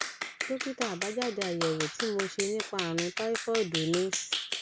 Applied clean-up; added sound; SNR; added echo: none; Clapping; 3 dB; none.